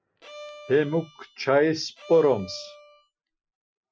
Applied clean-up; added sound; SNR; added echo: classical method Wiener filter.